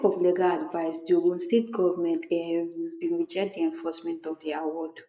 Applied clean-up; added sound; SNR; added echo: neural mask model Resemble Enhance denoiser.